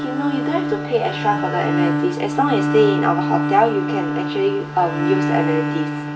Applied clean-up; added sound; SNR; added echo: none; Bowed string instrument; 1 dB; reverberation time 0.2 s.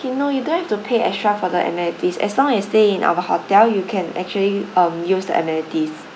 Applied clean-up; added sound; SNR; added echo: none; none; none; none.